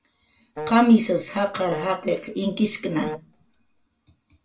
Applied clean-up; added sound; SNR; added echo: none; Wind instrument, woodwind instrument; 13 dB; reverberation time 0.2 s.